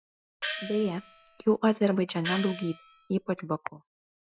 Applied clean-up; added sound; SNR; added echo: classical method Wiener filter.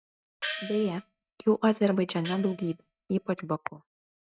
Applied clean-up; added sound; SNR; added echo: neural mask model RNNoise.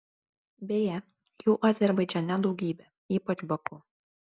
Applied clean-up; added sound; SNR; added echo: none; none; none; none.